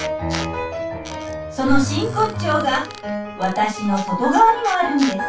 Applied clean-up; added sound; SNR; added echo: none; Squeak; 18 dB; reverberation time 0.2 s.